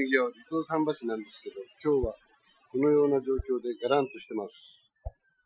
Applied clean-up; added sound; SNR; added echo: classical method Wiener filter.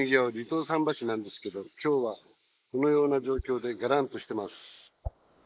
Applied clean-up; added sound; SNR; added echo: neural mask model Resemble Enhance denoiser.